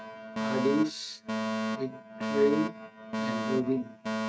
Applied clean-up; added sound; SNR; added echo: neural mask model RNNoise.